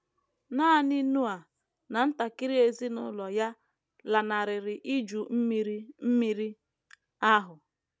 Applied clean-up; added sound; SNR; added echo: none; none; none; none.